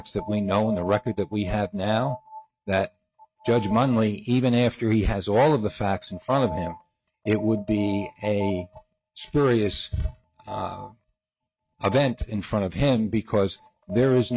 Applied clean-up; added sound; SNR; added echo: neural mask model RNNoise.